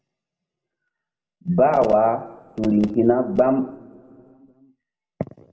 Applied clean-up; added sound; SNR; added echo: none; none; none; reverberation time 1.0 s.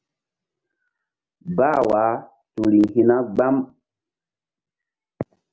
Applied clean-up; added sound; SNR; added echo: none; none; none; none.